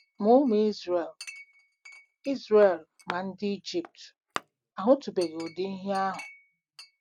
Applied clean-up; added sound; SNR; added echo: none; Chink, clink; 18 dB; none.